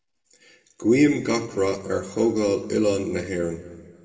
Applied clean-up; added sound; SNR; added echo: none; none; none; reverberation time 1.3 s.